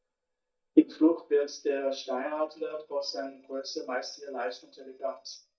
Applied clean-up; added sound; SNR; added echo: neural mask model DeepFilterNet 3.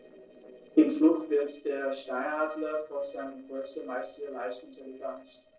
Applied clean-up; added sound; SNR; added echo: neural separator model SepFormer DNS4.